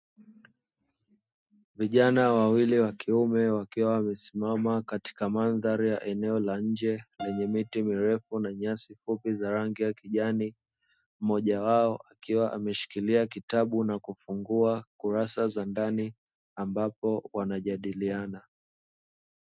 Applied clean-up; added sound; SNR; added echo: neural mask model RNNoise.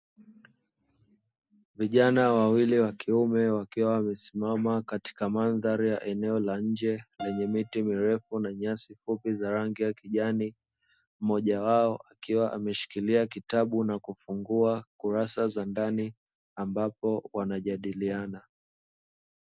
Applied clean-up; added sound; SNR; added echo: none; Piano; 20 dB; none.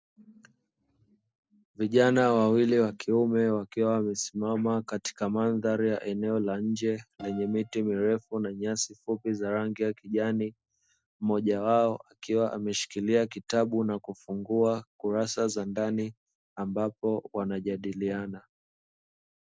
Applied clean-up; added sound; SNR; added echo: neural separator model SepFormer DNS4.